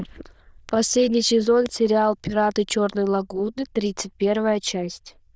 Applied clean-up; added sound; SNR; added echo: neural diffusion model UNIVERSE++.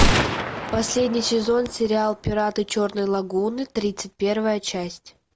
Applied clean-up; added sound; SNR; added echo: none; Gunshot, gunfire; 4 dB; none.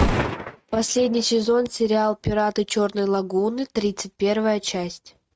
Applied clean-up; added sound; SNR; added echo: neural mask model RNNoise.